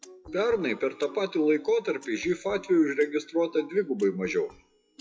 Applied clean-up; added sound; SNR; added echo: classical method WPE with log-MMSE.